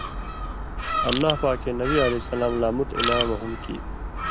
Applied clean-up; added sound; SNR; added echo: none; Crushing + Gull, seagull; 3 dB; none.